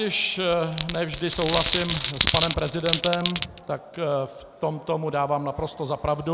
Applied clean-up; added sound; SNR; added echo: none; Glass; 2 dB; none.